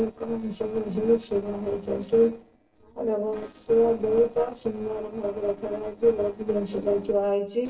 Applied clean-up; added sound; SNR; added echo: neural separator model SepFormer DNS4.